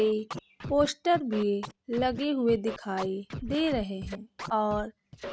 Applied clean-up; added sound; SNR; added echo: neural mask model RNNoise.